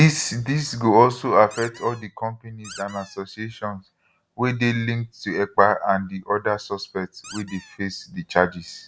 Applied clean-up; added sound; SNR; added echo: none; Squeak; 19 dB; none.